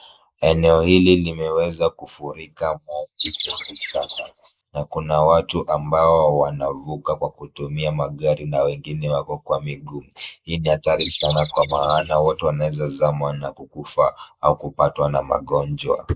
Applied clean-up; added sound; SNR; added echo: neural mask model Resemble Enhance denoiser.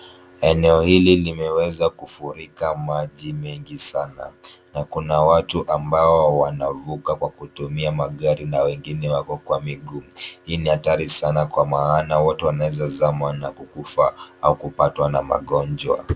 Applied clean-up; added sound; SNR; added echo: none; none; none; none.